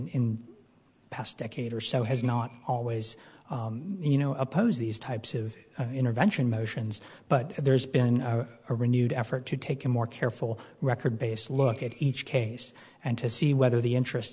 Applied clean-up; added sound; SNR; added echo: none; Bell; 7 dB; none.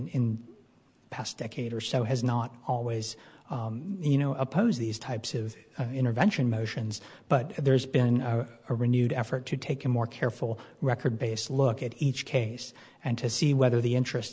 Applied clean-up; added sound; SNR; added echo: none; none; none; none.